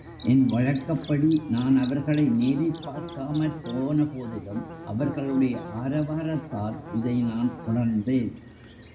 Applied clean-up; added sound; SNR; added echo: none; Buzz / Bird; 16 dB; reverberation time 0.9 s.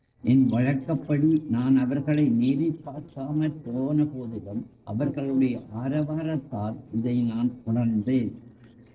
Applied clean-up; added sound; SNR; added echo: neural separator model SepFormer DNS4.